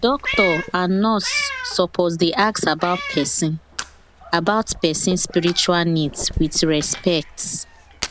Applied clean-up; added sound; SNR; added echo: none; Meow + Fire; 10 dB; none.